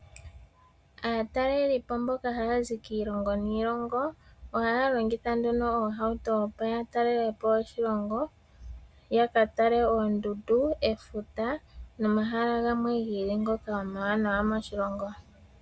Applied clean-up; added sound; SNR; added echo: none; none; none; none.